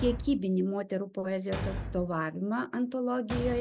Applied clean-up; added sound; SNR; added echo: none; Thump, thud; 9 dB; none.